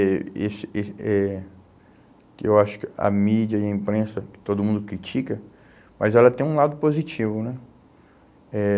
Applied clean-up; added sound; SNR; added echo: none; none; none; none.